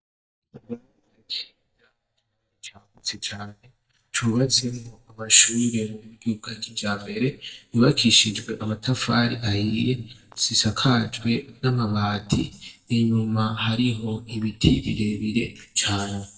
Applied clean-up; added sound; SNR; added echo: neural mask model DeepFilterNet 3.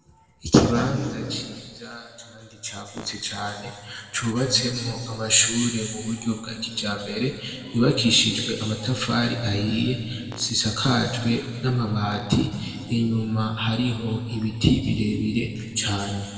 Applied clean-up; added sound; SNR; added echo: none; Fart; 18 dB; reverberation time 2.0 s.